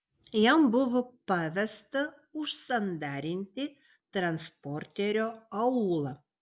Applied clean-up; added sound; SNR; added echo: none; none; none; none.